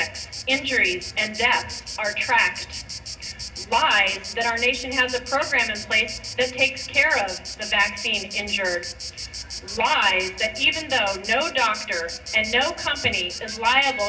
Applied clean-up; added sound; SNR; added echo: none; Insect; 11 dB; reverberation time 0.4 s.